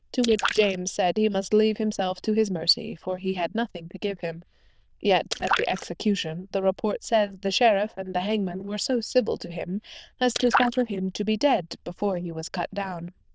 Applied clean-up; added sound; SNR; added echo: neural diffusion model UNIVERSE++.